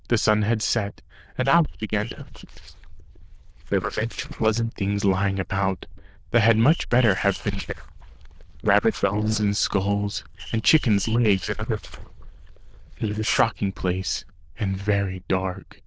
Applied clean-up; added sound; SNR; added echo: neural diffusion model UNIVERSE++.